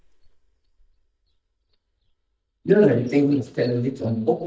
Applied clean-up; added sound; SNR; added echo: neural mask model DeepFilterNet 3.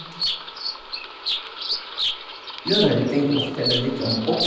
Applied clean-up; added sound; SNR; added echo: none; Bird vocalization, bird call, bird song; 2 dB; reverberation time 1.1 s.